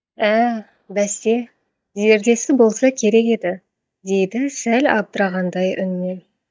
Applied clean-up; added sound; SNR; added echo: neural mask model DeepFilterNet 3.